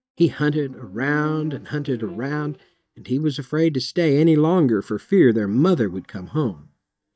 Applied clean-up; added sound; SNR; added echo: neural mask model DeepFilterNet 3.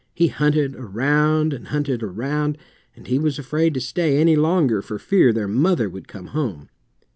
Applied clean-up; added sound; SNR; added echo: none; none; none; none.